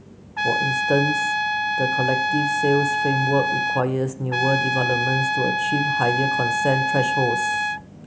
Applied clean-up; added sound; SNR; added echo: none; Trumpet; -2 dB; none.